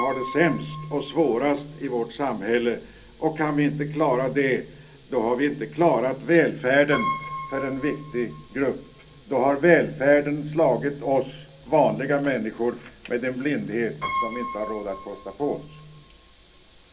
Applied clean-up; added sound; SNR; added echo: none; Piano; 14 dB; reverberation time 0.2 s.